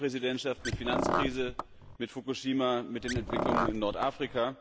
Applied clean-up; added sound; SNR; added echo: none; Car; 0 dB; none.